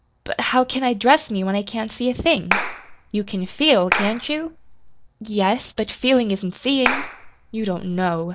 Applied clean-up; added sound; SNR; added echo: none; Clapping; 5 dB; none.